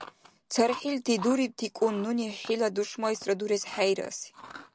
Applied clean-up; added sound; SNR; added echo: none; Chewing, mastication; 17 dB; none.